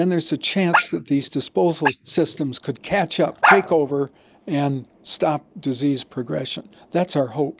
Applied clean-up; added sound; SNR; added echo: neural mask model Resemble Enhance denoiser.